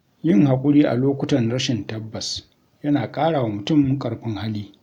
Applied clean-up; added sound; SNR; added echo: none; none; none; none.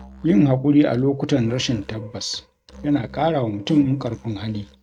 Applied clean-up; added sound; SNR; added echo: neural mask model RNNoise.